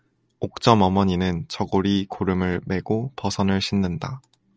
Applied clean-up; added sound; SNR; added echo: none; none; none; none.